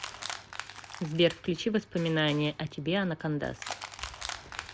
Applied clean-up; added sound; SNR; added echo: none; Crushing; 12 dB; none.